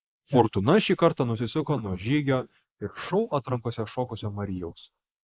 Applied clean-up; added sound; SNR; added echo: neural mask model Resemble Enhance denoiser.